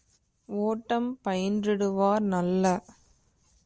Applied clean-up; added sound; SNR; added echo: none; none; none; none.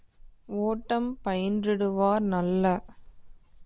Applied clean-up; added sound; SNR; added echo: none; Fire; 19 dB; none.